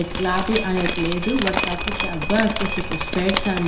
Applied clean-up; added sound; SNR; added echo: none; Drip; 2 dB; reverberation time 0.7 s.